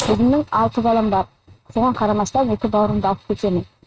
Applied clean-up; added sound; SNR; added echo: neural mask model RNNoise.